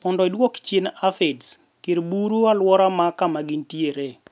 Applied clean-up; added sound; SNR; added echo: none; none; none; none.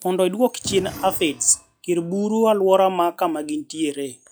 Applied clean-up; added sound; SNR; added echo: classical method log-MMSE.